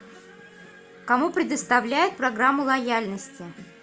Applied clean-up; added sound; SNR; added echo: none; none; none; none.